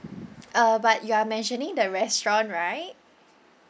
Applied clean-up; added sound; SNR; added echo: none; none; none; none.